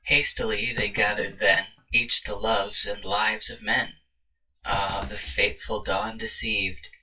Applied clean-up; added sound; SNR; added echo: classical method WPE with log-MMSE.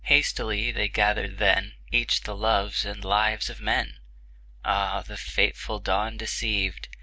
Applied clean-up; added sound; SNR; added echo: none; none; none; none.